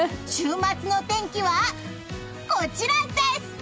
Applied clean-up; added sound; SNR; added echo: none; none; none; none.